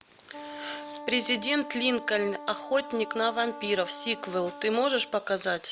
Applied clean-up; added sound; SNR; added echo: none; Wind instrument, woodwind instrument; 13 dB; none.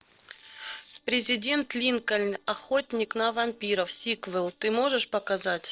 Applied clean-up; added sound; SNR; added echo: neural separator model SepFormer DNS4.